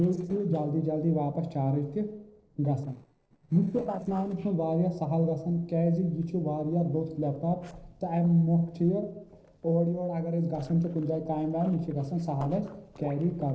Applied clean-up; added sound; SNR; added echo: neural separator model SepFormer DNS4.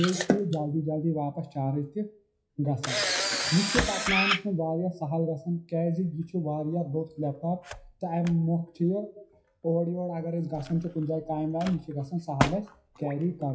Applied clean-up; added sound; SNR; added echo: classical method WPE with log-MMSE.